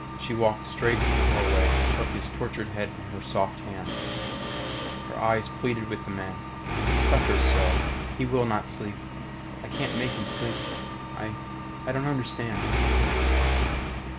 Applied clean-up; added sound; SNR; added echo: none; Mechanisms; -4 dB; none.